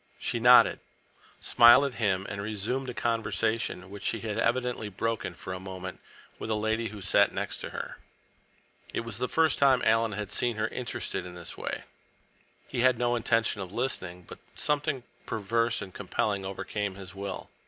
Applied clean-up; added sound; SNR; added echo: none; none; none; none.